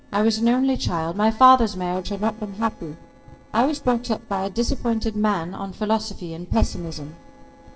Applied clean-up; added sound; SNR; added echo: neural separator model SepFormer DNS4.